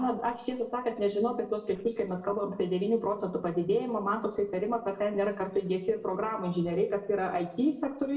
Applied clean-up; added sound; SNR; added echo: neural separator model SepFormer DNS4.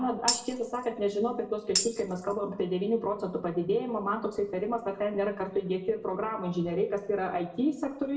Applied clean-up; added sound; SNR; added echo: none; Tambourine; 5 dB; reverberation time 0.6 s.